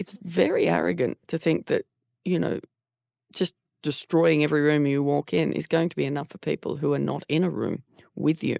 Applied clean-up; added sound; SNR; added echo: neural mask model Resemble Enhance denoiser.